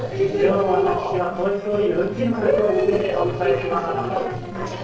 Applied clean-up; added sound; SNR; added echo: neural separator model SepFormer DNS4.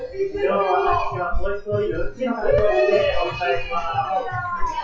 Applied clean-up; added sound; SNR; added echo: classical method WPE with log-MMSE.